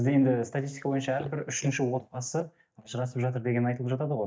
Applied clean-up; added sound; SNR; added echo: neural mask model DeepFilterNet 3.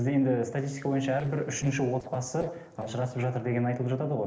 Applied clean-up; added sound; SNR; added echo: neural separator model SepFormer DNS4.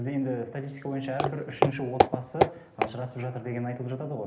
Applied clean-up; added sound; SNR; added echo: none; Walk, footsteps; -4 dB; reverberation time 0.8 s.